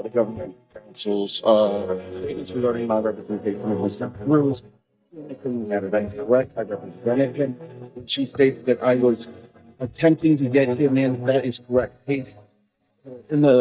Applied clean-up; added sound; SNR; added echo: neural mask model DeepFilterNet 3.